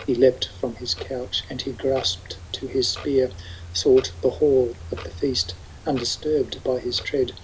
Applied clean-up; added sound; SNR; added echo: none; Clock; 15 dB; none.